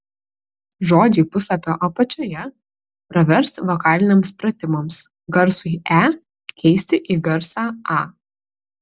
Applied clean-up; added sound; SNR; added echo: none; none; none; none.